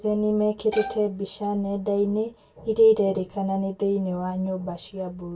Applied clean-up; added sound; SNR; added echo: none; Bowed string instrument; 12 dB; reverberation time 0.1 s.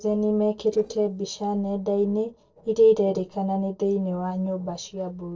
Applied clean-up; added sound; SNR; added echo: neural separator model SepFormer DNS4.